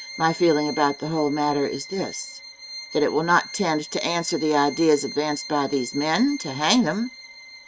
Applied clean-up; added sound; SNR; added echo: none; Bowed string instrument; 15 dB; none.